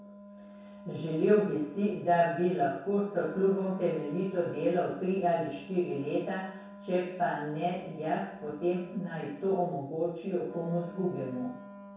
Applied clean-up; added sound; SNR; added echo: none; Wind instrument, woodwind instrument; 18 dB; reverberation time 0.7 s.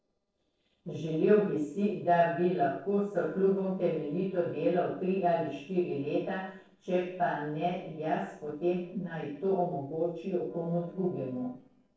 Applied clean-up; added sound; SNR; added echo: neural separator model SepFormer DNS4.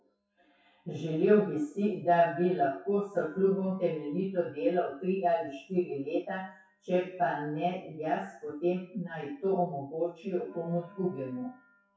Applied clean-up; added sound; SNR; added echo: classical method WPE with log-MMSE.